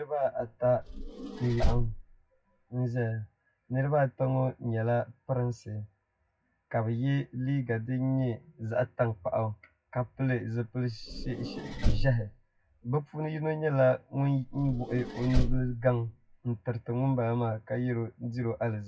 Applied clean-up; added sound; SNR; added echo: classical method WPE with log-MMSE.